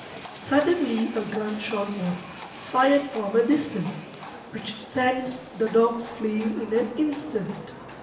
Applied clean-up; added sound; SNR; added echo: none; Livestock, farm animals, working animals; 14 dB; reverberation time 0.8 s.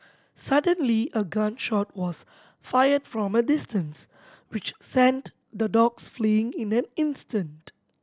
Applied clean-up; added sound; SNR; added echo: none; none; none; none.